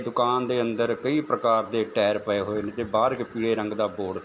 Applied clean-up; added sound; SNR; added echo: none; none; none; none.